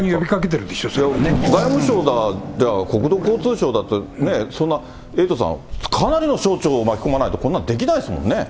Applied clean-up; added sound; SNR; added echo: none; Race car, auto racing / Accelerating, revving, vroom; 10 dB; none.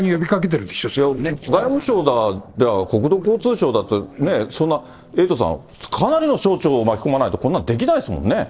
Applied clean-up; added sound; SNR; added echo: neural separator model SepFormer DNS4.